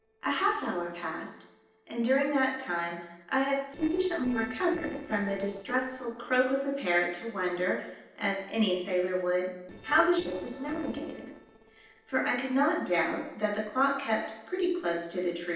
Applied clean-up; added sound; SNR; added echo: neural separator model SepFormer DNS4.